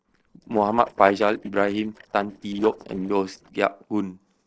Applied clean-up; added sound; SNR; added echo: neural separator model SepFormer DNS4.